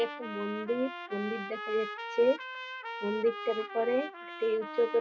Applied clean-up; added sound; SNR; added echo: none; Trumpet; 9 dB; none.